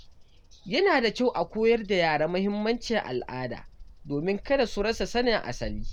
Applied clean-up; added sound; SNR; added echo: none; Bird vocalization, bird call, bird song; 13 dB; none.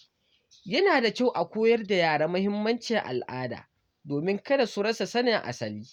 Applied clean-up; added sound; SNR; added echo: none; none; none; none.